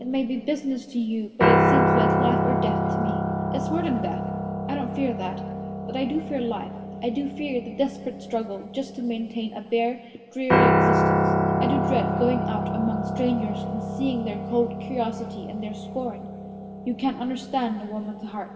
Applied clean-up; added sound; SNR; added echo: none; Piano; -2 dB; reverberation time 2.0 s.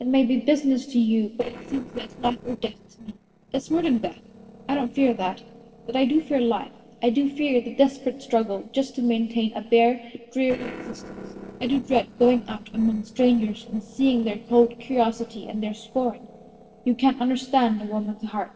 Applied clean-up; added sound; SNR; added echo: neural separator model SepFormer DNS4.